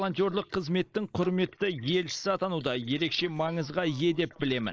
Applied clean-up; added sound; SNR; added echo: neural mask model Resemble Enhance denoiser.